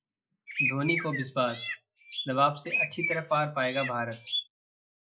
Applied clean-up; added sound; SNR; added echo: neural mask model Resemble Enhance denoiser.